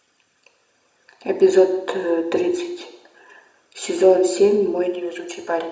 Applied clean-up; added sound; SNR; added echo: none; none; none; reverberation time 0.7 s.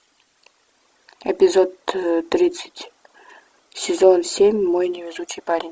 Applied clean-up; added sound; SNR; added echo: none; none; none; none.